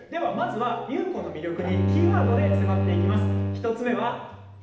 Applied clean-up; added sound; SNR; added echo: none; Bowed string instrument; -2 dB; reverberation time 0.8 s.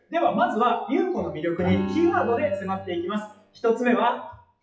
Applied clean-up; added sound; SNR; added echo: classical method WPE with log-MMSE.